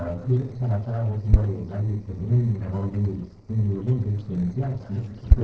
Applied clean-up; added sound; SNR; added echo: neural separator model SepFormer DNS4.